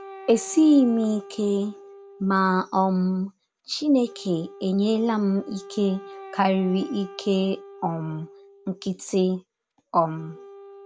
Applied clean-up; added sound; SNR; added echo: none; Wind instrument, woodwind instrument; 19 dB; none.